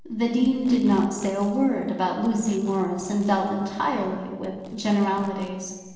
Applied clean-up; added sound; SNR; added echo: neural separator model SepFormer DNS4.